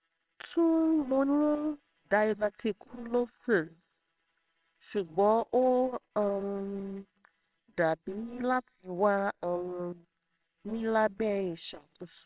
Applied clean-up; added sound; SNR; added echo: neural separator model SepFormer WHAMR!.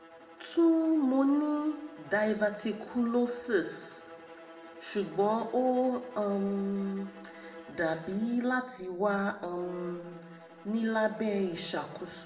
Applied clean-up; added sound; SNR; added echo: none; Bowed string instrument; 19 dB; reverberation time 0.8 s.